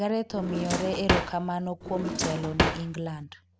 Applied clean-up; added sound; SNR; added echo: none; Drawer open or close; -1 dB; none.